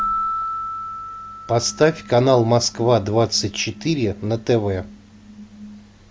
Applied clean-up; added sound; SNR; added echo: none; Keyboard (musical); 10 dB; none.